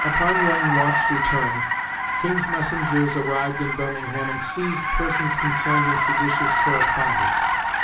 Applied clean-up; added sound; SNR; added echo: none; Car; -4 dB; reverberation time 0.3 s.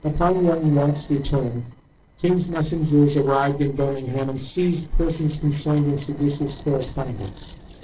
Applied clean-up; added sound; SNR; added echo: neural separator model SepFormer DNS4.